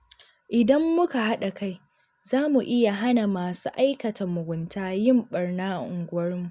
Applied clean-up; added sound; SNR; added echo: none; none; none; none.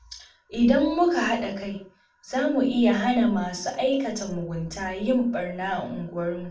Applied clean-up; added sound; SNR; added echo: none; none; none; reverberation time 0.4 s.